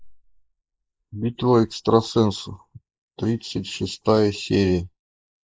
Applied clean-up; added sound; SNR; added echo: neural mask model Resemble Enhance denoiser.